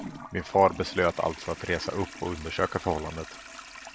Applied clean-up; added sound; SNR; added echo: none; Toilet flush; 14 dB; none.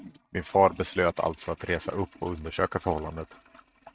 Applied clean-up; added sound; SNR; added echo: neural mask model RNNoise.